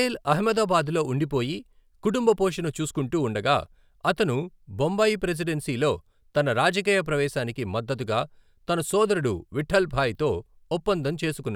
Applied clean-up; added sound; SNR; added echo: none; none; none; none.